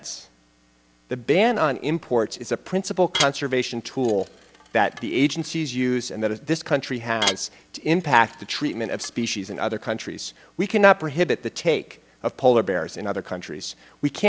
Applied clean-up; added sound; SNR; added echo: none; Dishes, pots, and pans / Glass; 12 dB; none.